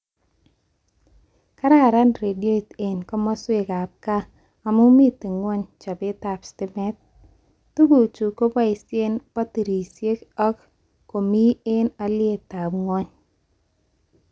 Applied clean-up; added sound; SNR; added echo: none; none; none; none.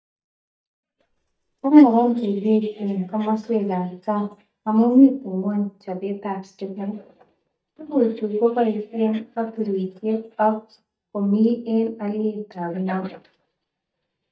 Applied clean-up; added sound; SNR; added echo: neural mask model DeepFilterNet 3.